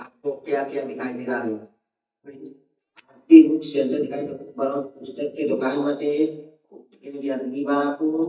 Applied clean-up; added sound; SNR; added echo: neural mask model DeepFilterNet 3.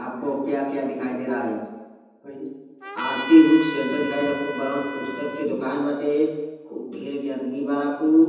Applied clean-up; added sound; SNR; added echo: none; Trumpet; 10 dB; reverberation time 1.1 s.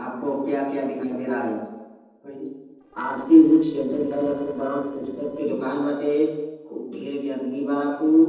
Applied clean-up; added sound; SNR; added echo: neural separator model SepFormer DNS4.